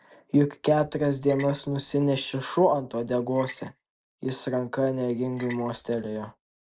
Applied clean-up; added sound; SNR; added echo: neural mask model Resemble Enhance denoiser.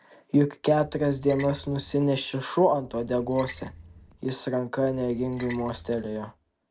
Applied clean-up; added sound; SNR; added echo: none; Splash, splatter; 19 dB; none.